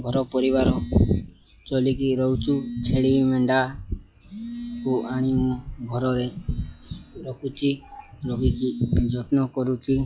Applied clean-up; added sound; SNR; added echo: classical method log-MMSE.